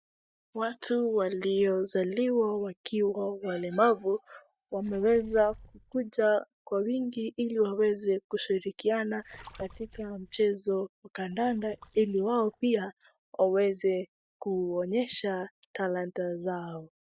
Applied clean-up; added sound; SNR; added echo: neural mask model DeepFilterNet 3.